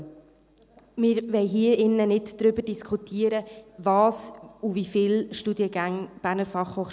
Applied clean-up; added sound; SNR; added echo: none; none; none; none.